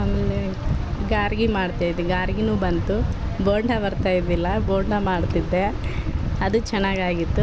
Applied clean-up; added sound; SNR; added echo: none; none; none; none.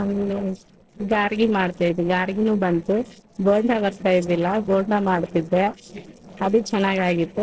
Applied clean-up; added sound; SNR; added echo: neural separator model SepFormer DNS4.